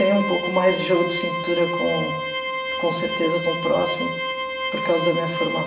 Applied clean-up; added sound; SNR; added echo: none; Organ; 1 dB; reverberation time 0.8 s.